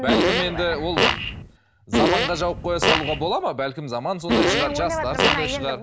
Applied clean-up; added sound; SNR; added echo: none; Fart; -3 dB; none.